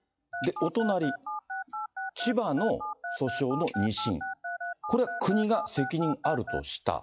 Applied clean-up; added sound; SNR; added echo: classical method log-MMSE.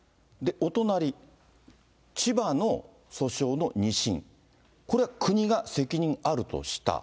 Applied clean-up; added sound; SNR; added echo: none; none; none; none.